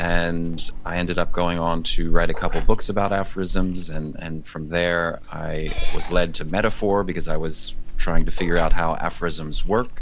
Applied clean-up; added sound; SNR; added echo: none; Meow / Purr; -5 dB; none.